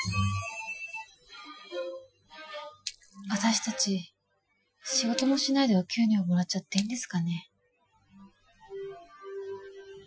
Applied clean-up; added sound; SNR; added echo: classical method Wiener filter.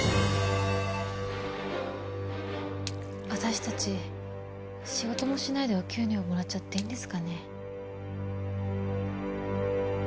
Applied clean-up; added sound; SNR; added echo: none; Splash, splatter; 17 dB; none.